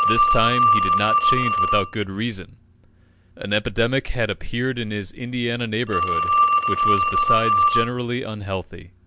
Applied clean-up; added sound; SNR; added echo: none; Telephone; -4 dB; none.